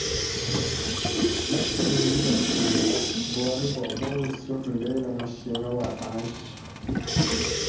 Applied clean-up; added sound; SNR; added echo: none; Sink (filling or washing) / Water tap, faucet; -3 dB; reverberation time 0.7 s.